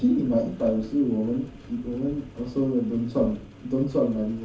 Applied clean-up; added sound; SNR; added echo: none; Engine; 20 dB; reverberation time 0.9 s.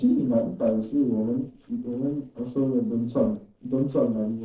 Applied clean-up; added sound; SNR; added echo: neural separator model SepFormer DNS4.